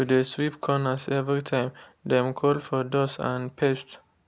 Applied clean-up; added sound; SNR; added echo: none; none; none; none.